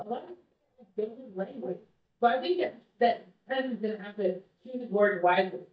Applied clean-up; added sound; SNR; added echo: neural mask model DeepFilterNet 3.